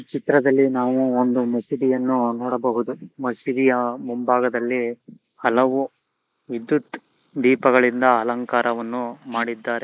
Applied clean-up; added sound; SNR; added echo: neural mask model Resemble Enhance denoiser.